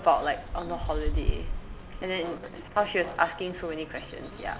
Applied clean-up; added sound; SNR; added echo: none; Bird; 4 dB; none.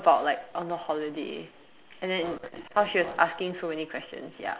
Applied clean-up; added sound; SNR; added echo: none; none; none; none.